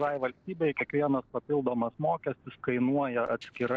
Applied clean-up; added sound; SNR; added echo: neural separator model SepFormer DNS4.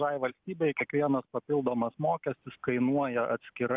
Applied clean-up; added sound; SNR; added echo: none; none; none; none.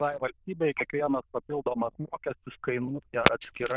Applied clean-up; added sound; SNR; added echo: neural diffusion model UNIVERSE++.